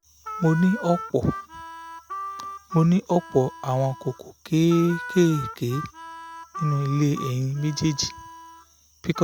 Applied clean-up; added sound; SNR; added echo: none; Harmonica; 13 dB; none.